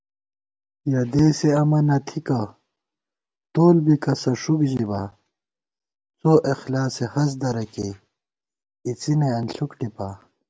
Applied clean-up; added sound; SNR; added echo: none; none; none; none.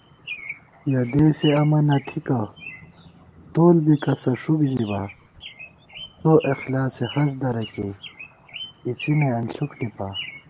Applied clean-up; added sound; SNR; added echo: none; Bird; 15 dB; none.